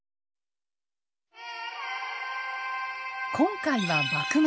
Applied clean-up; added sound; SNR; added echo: none; none; none; none.